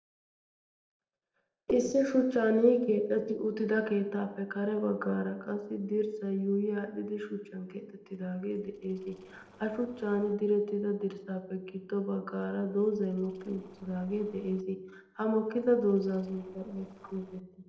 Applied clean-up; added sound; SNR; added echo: neural separator model SepFormer DNS4.